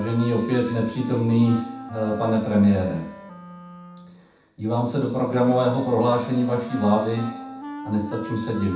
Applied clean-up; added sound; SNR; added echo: none; Wind instrument, woodwind instrument; 13 dB; reverberation time 0.7 s.